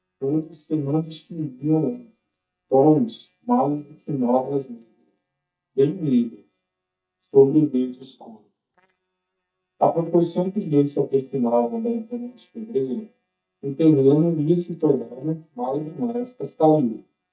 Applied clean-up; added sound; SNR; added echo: neural mask model DeepFilterNet 3.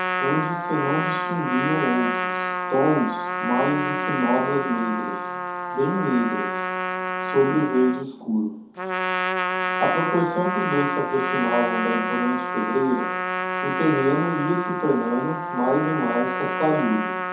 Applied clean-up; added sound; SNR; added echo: none; Trumpet; 2 dB; reverberation time 0.5 s.